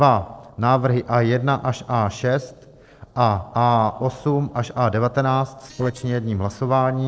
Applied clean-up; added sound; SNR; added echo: neural separator model SepFormer DNS4.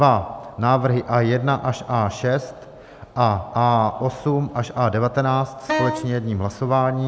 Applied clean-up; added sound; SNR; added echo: none; Wind instrument, woodwind instrument; 6 dB; none.